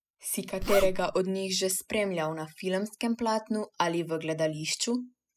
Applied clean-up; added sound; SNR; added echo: classical method spectral subtraction.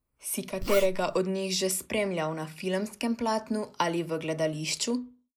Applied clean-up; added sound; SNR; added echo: neural mask model Resemble Enhance denoiser.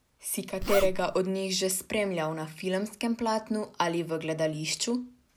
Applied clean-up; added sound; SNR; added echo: none; Zipper (clothing); 1 dB; none.